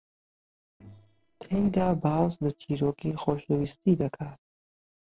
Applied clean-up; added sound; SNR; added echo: neural separator model SepFormer DNS4.